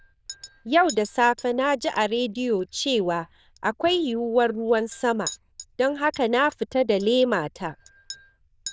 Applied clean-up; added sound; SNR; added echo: neural diffusion model UNIVERSE++.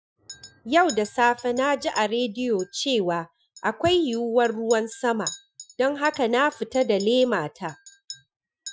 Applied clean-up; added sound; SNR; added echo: classical method Wiener filter.